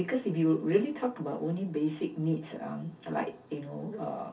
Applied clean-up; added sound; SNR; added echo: none; none; none; reverberation time 0.3 s.